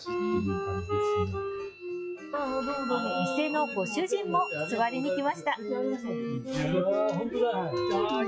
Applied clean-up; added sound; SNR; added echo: classical method log-MMSE.